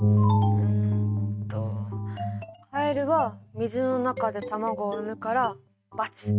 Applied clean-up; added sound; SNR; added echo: neural mask model RNNoise.